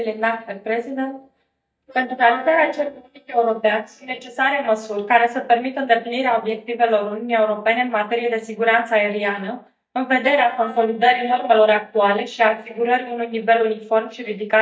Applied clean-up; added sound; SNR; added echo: neural mask model DeepFilterNet 3.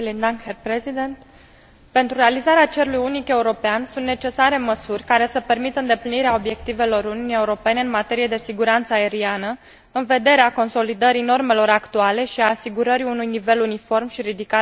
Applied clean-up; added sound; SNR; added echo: none; none; none; none.